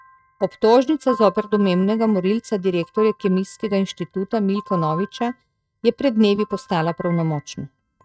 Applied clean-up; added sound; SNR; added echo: neural mask model RNNoise.